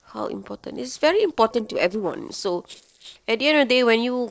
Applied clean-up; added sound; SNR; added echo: neural separator model SepFormer DNS4.